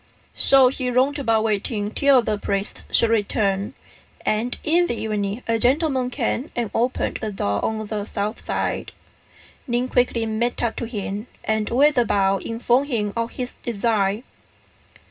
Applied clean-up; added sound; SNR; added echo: none; none; none; reverberation time 0.2 s.